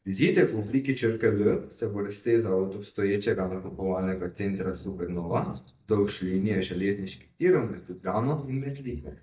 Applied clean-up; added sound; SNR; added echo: neural mask model DeepFilterNet 3.